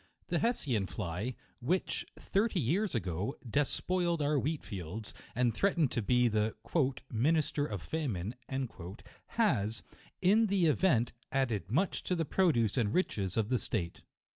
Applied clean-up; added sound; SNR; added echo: none; none; none; none.